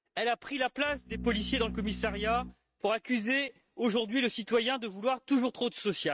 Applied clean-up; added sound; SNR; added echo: neural mask model RNNoise.